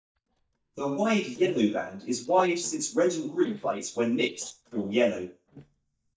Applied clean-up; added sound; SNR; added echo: neural mask model DeepFilterNet 3.